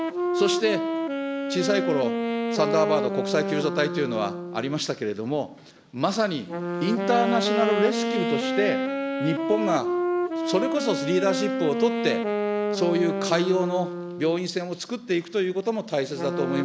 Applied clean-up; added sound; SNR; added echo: none; Wind instrument, woodwind instrument; 1 dB; none.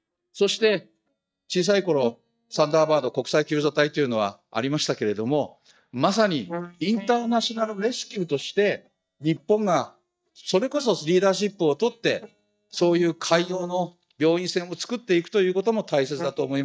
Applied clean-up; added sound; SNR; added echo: neural mask model DeepFilterNet 3.